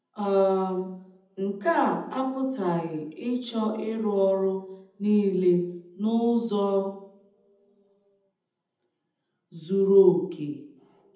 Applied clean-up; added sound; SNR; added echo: none; none; none; reverberation time 0.8 s.